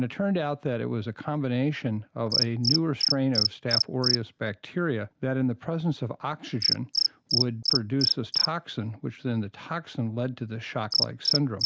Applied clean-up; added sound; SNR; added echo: none; Cricket; 2 dB; none.